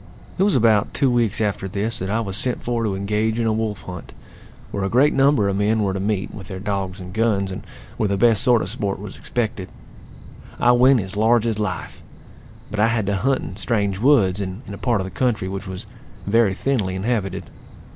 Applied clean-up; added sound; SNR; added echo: none; Cricket; 14 dB; none.